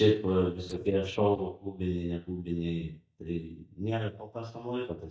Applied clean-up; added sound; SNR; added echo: neural mask model DeepFilterNet 3.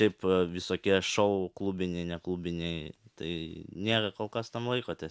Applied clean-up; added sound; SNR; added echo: none; none; none; none.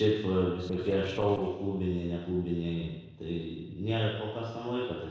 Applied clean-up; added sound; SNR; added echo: neural separator model SepFormer DNS4.